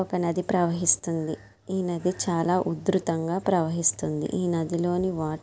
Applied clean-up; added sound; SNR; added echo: none; none; none; none.